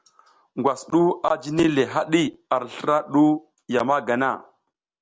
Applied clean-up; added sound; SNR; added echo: none; none; none; none.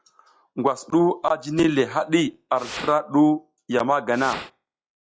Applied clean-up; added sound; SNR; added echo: classical method log-MMSE.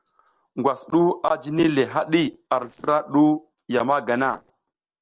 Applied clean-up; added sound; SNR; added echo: neural separator model SepFormer DNS4.